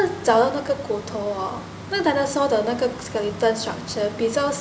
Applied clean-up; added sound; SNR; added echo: none; none; none; none.